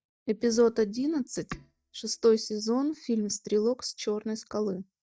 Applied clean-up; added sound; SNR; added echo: neural mask model DeepFilterNet 3.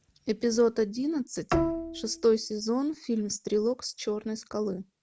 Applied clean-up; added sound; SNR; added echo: none; Bowed string instrument; 4 dB; none.